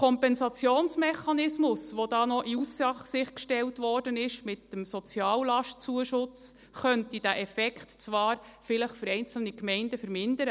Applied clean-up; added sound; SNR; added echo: none; none; none; none.